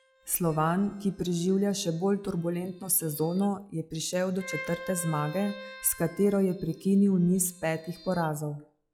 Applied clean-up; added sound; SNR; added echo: classical method log-MMSE.